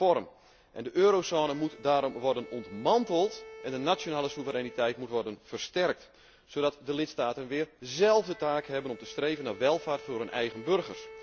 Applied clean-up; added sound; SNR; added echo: none; Bowed string instrument; 19 dB; none.